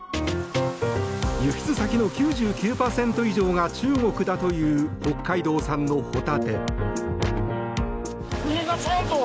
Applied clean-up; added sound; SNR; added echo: none; Brass instrument; 10 dB; none.